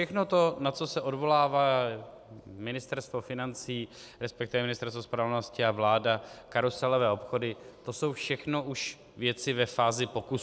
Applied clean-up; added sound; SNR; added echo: none; none; none; none.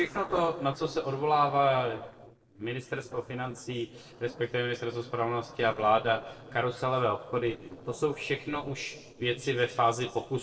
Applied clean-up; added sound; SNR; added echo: neural separator model SepFormer DNS4.